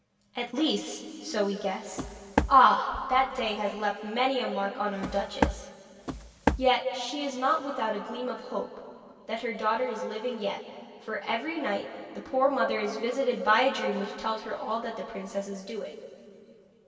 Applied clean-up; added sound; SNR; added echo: none; Walk, footsteps; 2 dB; reverberation time 2.6 s.